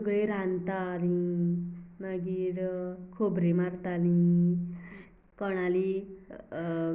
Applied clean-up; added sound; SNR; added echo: none; none; none; none.